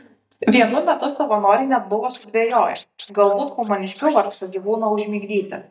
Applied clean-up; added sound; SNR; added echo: neural mask model DeepFilterNet 3.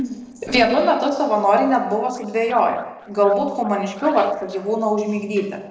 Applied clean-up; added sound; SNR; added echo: neural separator model SepFormer DNS4.